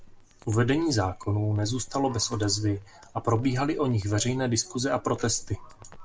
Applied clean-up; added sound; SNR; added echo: none; Crackle; 17 dB; none.